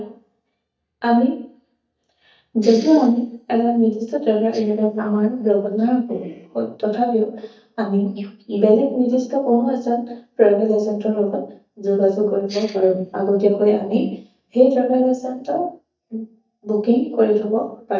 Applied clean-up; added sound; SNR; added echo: neural mask model DeepFilterNet 3.